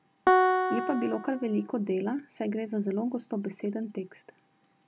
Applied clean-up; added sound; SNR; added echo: none; Piano; -3 dB; none.